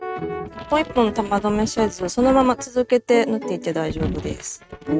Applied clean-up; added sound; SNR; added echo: neural mask model RNNoise.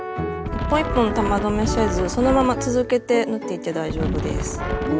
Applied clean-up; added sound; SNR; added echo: none; Wind; 5 dB; none.